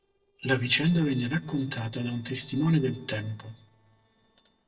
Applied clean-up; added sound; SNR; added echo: neural separator model SepFormer DNS4.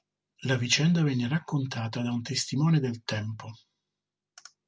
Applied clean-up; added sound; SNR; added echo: none; none; none; none.